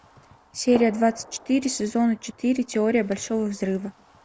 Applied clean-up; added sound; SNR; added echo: none; Gunshot, gunfire; 19 dB; none.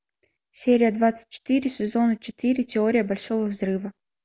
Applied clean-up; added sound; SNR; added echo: none; none; none; none.